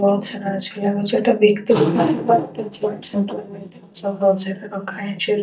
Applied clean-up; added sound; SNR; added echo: neural mask model DeepFilterNet 3.